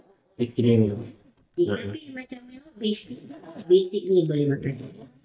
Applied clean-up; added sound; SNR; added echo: neural mask model DeepFilterNet 3.